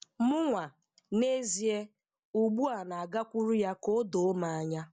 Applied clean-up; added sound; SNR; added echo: none; none; none; none.